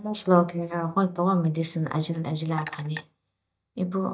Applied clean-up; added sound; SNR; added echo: neural mask model DeepFilterNet 3.